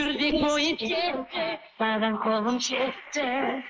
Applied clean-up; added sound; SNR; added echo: neural mask model Resemble Enhance denoiser.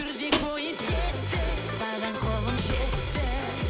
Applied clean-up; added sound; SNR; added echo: none; Hi-hat; 2 dB; none.